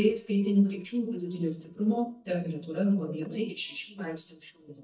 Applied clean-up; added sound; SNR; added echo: neural mask model DeepFilterNet 3.